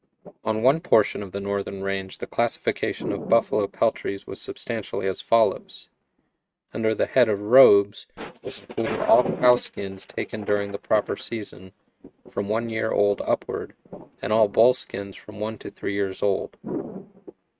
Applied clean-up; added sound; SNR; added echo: neural mask model RNNoise.